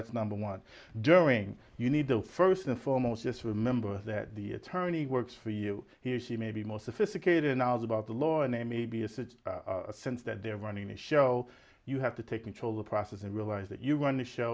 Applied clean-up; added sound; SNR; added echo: none; none; none; none.